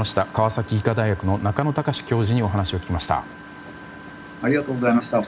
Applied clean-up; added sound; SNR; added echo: none; Engine; 17 dB; none.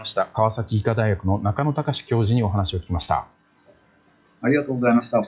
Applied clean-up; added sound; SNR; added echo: classical method log-MMSE.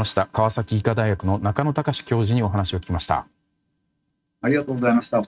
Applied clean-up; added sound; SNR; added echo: neural mask model RNNoise.